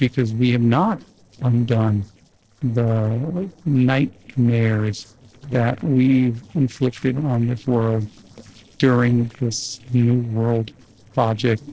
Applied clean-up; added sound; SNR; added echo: neural separator model SepFormer DNS4.